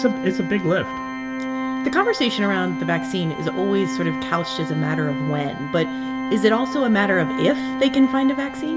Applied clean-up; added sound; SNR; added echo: none; Organ; 5 dB; reverberation time 1.1 s.